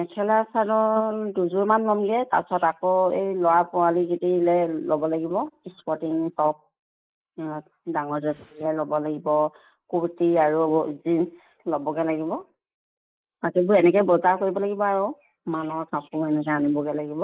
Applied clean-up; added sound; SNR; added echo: neural mask model Resemble Enhance denoiser.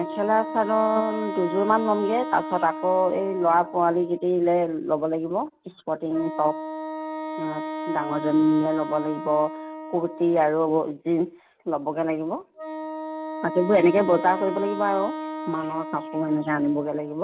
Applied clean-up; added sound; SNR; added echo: none; Wind instrument, woodwind instrument; 9 dB; none.